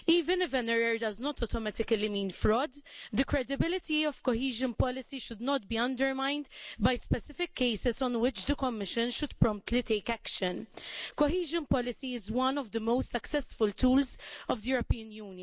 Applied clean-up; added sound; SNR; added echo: none; none; none; none.